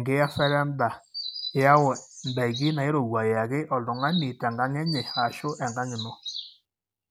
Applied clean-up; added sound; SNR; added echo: none; Chirp, tweet; 13 dB; none.